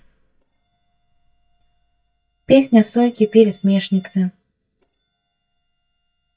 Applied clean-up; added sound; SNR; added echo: neural mask model DeepFilterNet 3.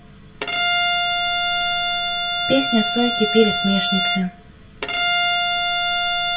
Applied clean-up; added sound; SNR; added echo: none; Bowed string instrument; -3 dB; reverberation time 0.2 s.